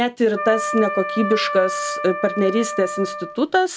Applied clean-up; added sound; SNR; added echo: none; Wind instrument, woodwind instrument; 6 dB; none.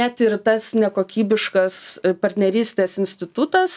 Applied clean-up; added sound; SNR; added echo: none; none; none; none.